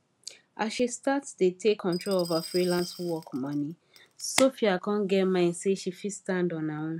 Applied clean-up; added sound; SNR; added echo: none; Glass; 16 dB; none.